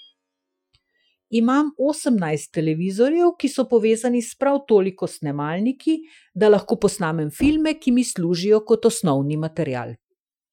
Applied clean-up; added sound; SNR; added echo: classical method Wiener filter.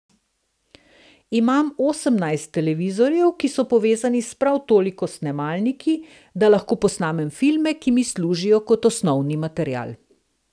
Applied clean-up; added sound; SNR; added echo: none; none; none; none.